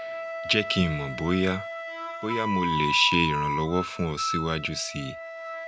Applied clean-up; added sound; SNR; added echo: none; Wind instrument, woodwind instrument; 4 dB; none.